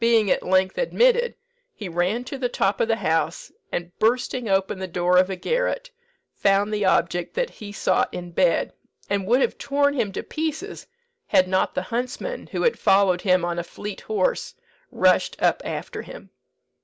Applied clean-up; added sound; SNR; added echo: none; none; none; none.